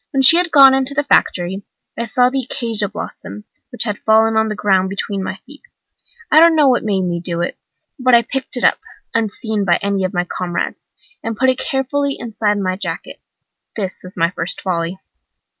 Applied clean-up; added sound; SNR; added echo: none; none; none; none.